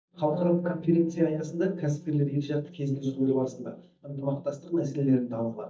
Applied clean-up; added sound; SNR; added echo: neural mask model DeepFilterNet 3.